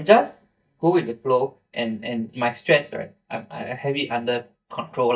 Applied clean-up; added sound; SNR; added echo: neural mask model DeepFilterNet 3.